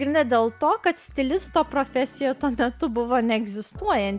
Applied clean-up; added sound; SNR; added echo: none; none; none; none.